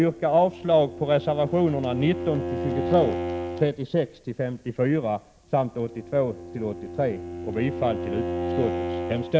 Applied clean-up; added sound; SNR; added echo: none; Bowed string instrument; 7 dB; none.